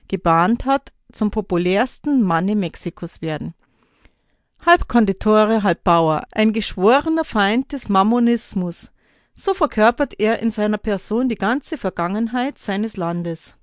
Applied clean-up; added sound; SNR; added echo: none; none; none; none.